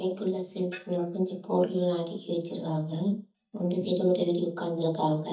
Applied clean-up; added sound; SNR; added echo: neural mask model DeepFilterNet 3.